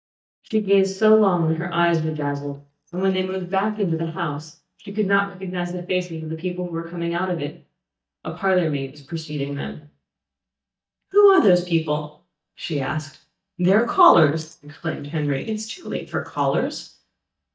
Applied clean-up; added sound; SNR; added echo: neural mask model DeepFilterNet 3.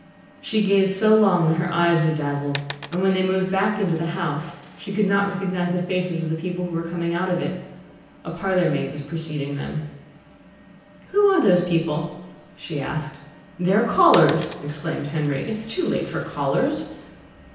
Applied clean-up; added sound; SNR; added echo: none; Coin (dropping); 14 dB; reverberation time 0.9 s.